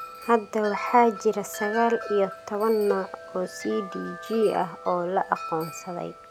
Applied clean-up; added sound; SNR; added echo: none; Wind chime + Cowbell; 12 dB; none.